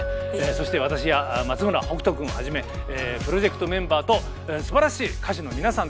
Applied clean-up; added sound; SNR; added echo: none; Chink, clink; 12 dB; none.